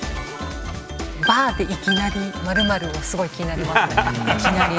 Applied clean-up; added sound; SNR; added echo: none; none; none; none.